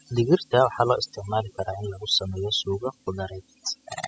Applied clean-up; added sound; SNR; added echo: classical method spectral subtraction.